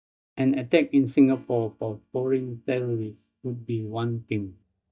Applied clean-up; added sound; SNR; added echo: neural mask model DeepFilterNet 3.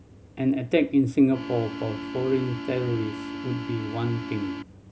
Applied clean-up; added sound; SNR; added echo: none; Organ; 8 dB; none.